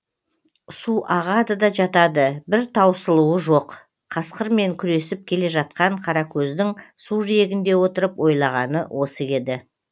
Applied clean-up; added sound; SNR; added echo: none; none; none; none.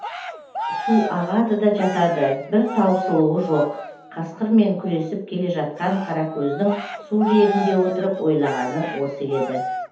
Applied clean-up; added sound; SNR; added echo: none; Cheering; 10 dB; reverberation time 0.6 s.